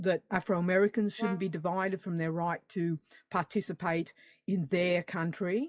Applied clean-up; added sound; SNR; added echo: classical method WPE with log-MMSE.